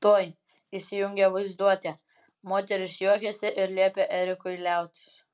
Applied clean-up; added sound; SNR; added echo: none; none; none; none.